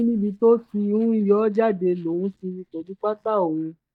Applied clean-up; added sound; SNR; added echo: neural mask model DeepFilterNet 3.